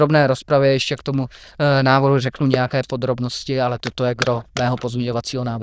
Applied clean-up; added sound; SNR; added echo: neural diffusion model UNIVERSE++.